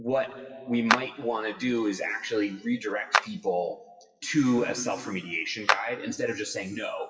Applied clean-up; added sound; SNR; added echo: classical method WPE with log-MMSE.